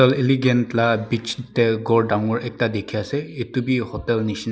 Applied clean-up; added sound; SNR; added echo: none; none; none; none.